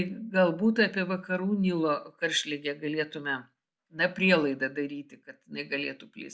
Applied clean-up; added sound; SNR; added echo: none; none; none; none.